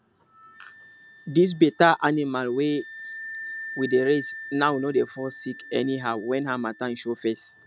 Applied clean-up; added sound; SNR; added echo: none; Wind instrument, woodwind instrument; 16 dB; none.